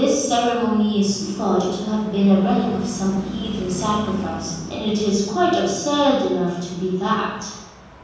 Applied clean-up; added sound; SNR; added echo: none; Traffic noise, roadway noise; 16 dB; reverberation time 1.3 s.